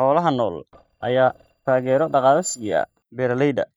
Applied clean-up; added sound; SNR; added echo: neural mask model DeepFilterNet 3.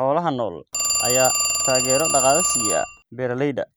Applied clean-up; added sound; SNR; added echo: none; Telephone; 1 dB; none.